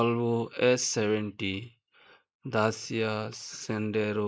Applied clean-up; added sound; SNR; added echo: neural mask model Resemble Enhance denoiser.